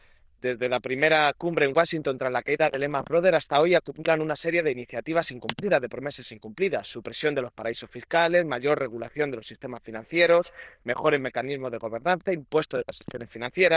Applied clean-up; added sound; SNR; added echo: neural diffusion model UNIVERSE++.